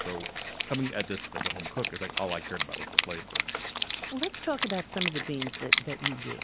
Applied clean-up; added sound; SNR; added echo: none; Wind instrument, woodwind instrument; -2 dB; none.